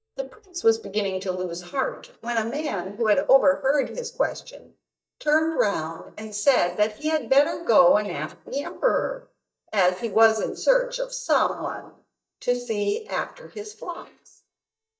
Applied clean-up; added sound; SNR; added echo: neural mask model DeepFilterNet 3.